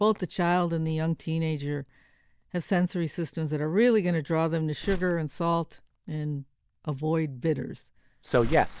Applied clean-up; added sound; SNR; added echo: neural mask model DeepFilterNet 3.